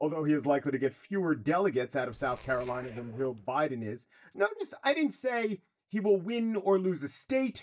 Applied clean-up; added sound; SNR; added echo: neural mask model DeepFilterNet 3.